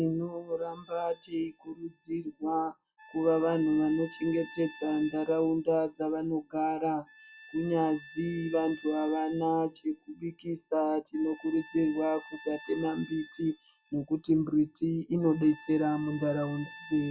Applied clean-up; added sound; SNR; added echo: classical method log-MMSE.